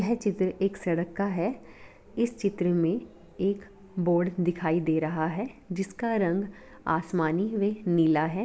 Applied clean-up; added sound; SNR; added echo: none; none; none; none.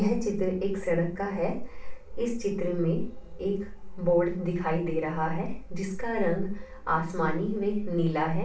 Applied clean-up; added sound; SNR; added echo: none; none; none; reverberation time 0.3 s.